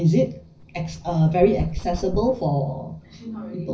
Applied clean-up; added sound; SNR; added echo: none; Dog; 11 dB; reverberation time 0.4 s.